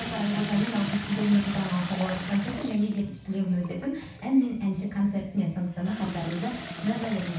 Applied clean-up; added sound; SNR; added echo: none; Sink (filling or washing) / Water tap, faucet; 10 dB; reverberation time 0.7 s.